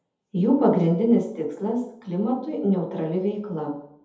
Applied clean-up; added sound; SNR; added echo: none; none; none; reverberation time 0.7 s.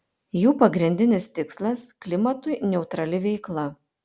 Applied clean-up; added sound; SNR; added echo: none; none; none; none.